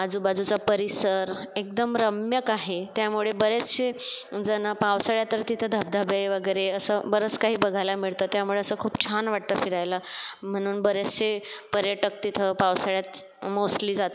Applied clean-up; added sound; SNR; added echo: none; none; none; none.